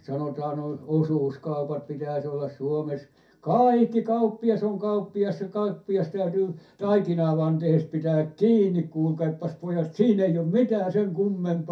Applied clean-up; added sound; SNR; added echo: none; none; none; reverberation time 0.3 s.